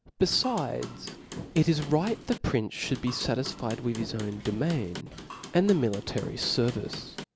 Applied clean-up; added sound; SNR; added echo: none; Hammer / Wood; 12 dB; none.